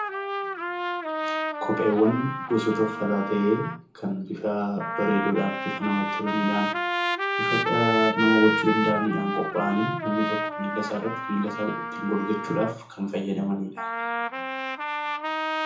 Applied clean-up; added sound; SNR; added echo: none; Trumpet; 2 dB; reverberation time 0.6 s.